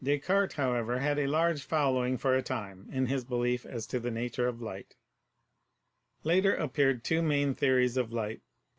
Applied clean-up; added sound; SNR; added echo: none; none; none; none.